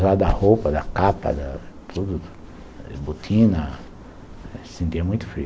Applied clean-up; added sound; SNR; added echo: none; none; none; none.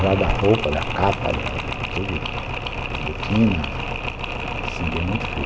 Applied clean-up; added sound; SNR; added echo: none; Mechanisms; 3 dB; none.